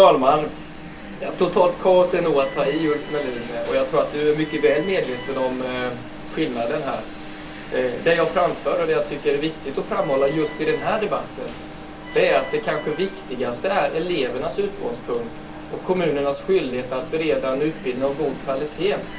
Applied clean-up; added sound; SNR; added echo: none; Alarm; 14 dB; reverberation time 0.3 s.